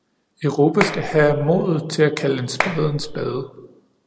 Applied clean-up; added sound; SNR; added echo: none; Clapping; 8 dB; none.